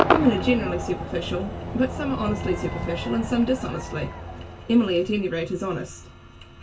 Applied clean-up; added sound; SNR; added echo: none; Crowd / Cheering / Fireworks; 4 dB; reverberation time 0.2 s.